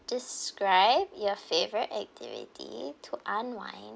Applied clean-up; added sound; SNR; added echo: none; none; none; none.